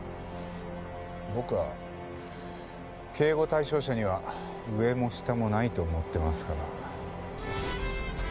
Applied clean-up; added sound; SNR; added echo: none; none; none; none.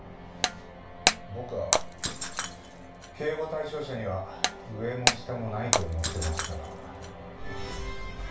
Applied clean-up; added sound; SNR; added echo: none; Shatter; -2 dB; reverberation time 0.3 s.